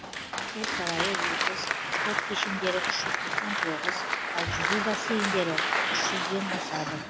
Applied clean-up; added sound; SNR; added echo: none; Applause; -5 dB; none.